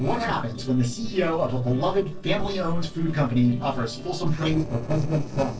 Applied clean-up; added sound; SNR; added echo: neural separator model SepFormer DNS4.